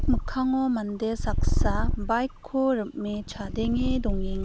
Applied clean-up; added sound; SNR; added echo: none; Purr; -1 dB; none.